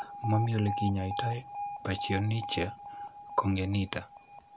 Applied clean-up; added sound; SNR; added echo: none; Alarm; 7 dB; none.